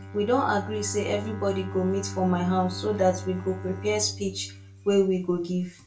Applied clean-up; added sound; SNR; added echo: none; Bowed string instrument; 11 dB; reverberation time 0.3 s.